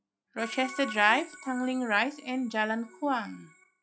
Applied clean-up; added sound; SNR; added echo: classical method log-MMSE.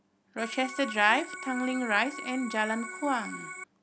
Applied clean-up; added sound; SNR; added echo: none; Organ; 10 dB; none.